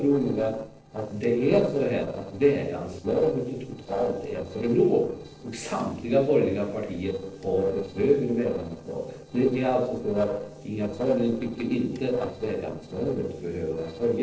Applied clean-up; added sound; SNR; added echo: neural separator model SepFormer DNS4.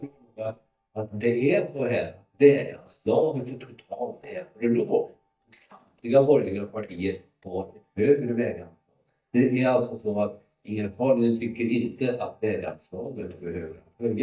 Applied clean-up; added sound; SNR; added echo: neural mask model DeepFilterNet 3.